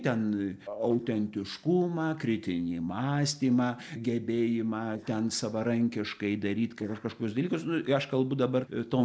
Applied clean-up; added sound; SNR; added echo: neural separator model SepFormer DNS4.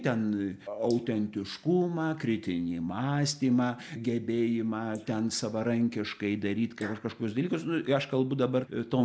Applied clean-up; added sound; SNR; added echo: neural mask model Resemble Enhance denoiser.